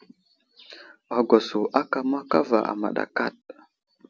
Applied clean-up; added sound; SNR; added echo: none; none; none; none.